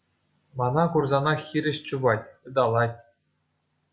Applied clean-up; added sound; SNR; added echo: none; none; none; none.